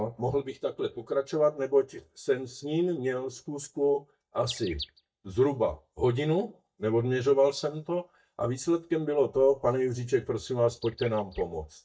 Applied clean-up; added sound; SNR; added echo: neural mask model DeepFilterNet 3.